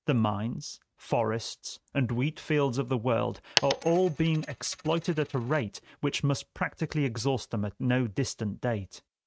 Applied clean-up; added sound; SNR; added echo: neural mask model RNNoise.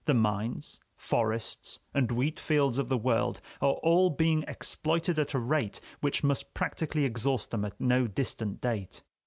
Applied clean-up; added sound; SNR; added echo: none; none; none; none.